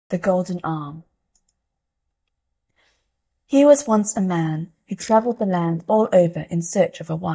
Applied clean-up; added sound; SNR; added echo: neural mask model DeepFilterNet 3.